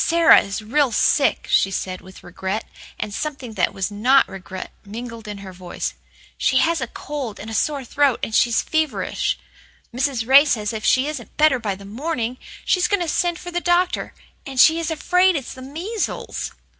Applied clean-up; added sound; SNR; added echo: none; none; none; none.